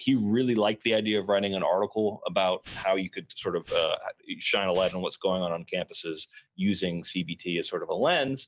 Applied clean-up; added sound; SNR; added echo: none; Hiss; 16 dB; none.